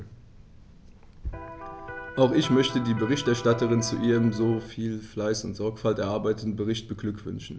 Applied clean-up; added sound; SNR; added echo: none; Electric guitar; 11 dB; none.